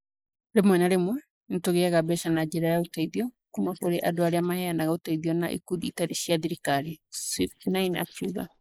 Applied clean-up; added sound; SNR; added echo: neural mask model Resemble Enhance denoiser.